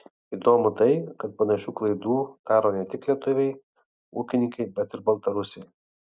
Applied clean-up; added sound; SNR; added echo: none; none; none; none.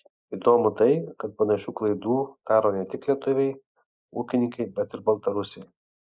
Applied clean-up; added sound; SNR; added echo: neural mask model Resemble Enhance denoiser.